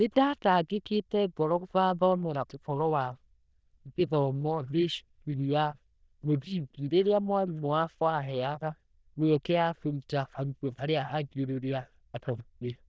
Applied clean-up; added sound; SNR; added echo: neural diffusion model UNIVERSE++.